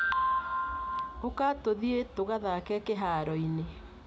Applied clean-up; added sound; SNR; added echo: none; none; none; none.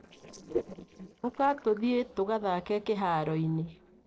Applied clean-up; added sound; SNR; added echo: neural separator model SepFormer DNS4.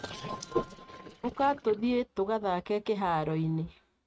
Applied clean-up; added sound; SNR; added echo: neural mask model RNNoise.